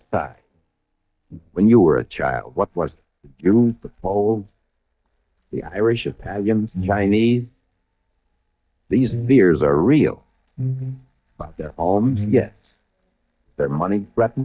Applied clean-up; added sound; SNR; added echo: neural mask model DeepFilterNet 3.